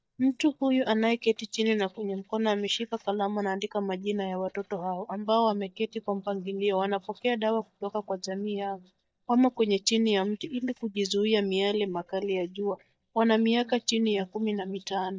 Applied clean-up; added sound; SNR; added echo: neural mask model DeepFilterNet 3.